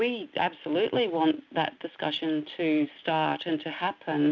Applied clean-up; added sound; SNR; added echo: none; none; none; none.